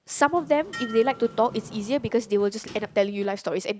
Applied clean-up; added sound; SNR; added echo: none; Sliding door + Dishes, pots, and pans; 18 dB; none.